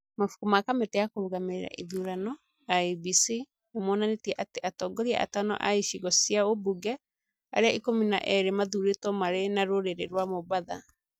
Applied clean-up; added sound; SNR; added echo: none; none; none; none.